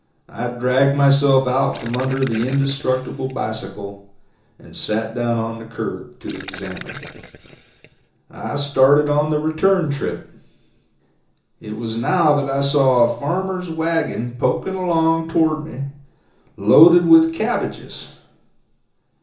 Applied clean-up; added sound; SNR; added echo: none; Gurgling; 16 dB; reverberation time 0.7 s.